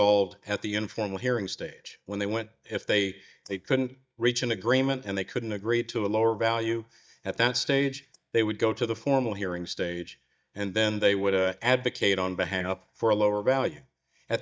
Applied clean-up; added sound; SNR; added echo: neural mask model DeepFilterNet 3.